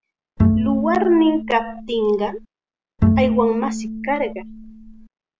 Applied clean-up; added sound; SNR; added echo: none; Bowed string instrument; 0 dB; none.